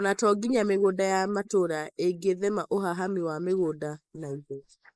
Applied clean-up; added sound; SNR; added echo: neural mask model Resemble Enhance denoiser.